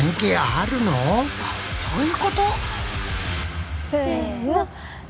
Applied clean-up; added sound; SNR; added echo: none; none; none; none.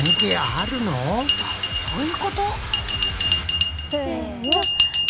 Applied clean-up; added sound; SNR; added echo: none; Bell; -1 dB; none.